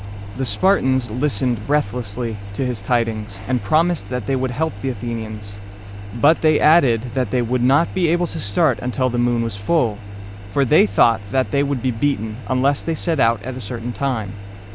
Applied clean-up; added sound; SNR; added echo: none; Engine; 12 dB; none.